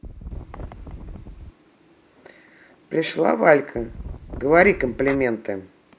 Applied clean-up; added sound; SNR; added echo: none; Wind; 13 dB; none.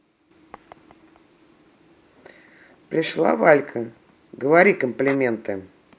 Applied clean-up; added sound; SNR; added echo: none; none; none; none.